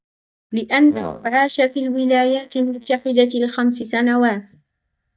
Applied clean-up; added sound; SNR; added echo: neural mask model DeepFilterNet 3.